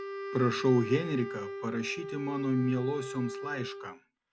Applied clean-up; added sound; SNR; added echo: none; Wind instrument, woodwind instrument; 8 dB; none.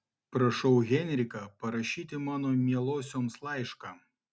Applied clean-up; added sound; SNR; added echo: none; none; none; none.